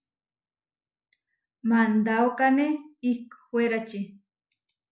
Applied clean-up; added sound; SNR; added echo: none; none; none; none.